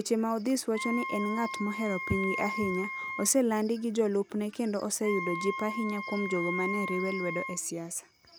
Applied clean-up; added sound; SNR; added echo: none; Wind instrument, woodwind instrument; 6 dB; none.